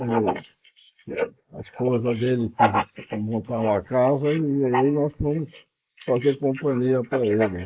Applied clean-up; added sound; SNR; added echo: neural mask model Resemble Enhance denoiser.